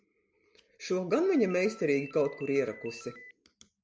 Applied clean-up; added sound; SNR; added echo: none; Ringtone; 19 dB; none.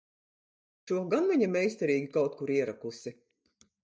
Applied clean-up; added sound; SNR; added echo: neural mask model DeepFilterNet 3.